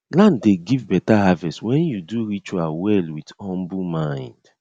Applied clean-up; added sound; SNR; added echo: none; none; none; none.